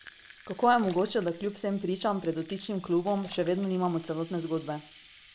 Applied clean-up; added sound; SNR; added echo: none; Splash, splatter + Rattle (instrument); 19 dB; none.